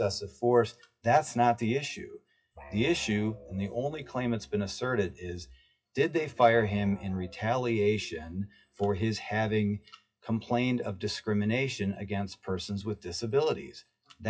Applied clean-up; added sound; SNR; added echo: classical method WPE with log-MMSE.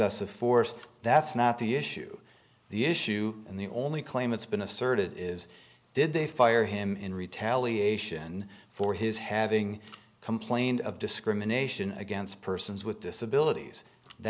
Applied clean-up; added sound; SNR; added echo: none; none; none; none.